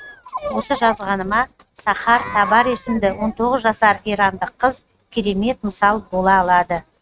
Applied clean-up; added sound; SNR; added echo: neural mask model RNNoise.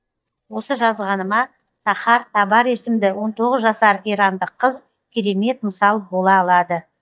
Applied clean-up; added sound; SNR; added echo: neural mask model DeepFilterNet 3.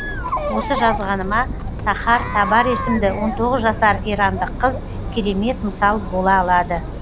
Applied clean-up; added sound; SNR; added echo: none; Chatter; 6 dB; none.